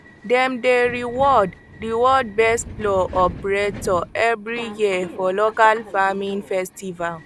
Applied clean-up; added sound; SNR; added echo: none; Subway, metro, underground; 17 dB; none.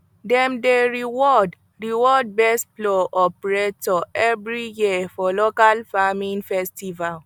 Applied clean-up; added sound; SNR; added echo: none; none; none; none.